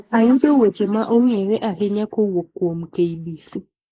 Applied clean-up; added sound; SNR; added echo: neural mask model Resemble Enhance denoiser.